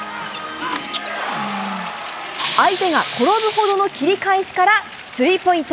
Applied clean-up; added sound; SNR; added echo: none; Hiss; 1 dB; none.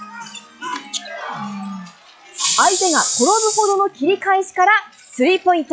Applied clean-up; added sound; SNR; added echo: classical method log-MMSE.